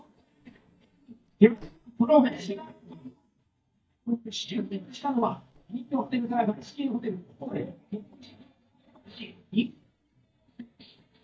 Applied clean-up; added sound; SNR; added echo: neural mask model DeepFilterNet 3.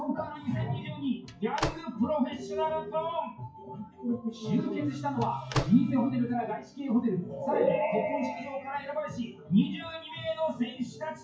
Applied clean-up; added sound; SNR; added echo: classical method WPE with log-MMSE.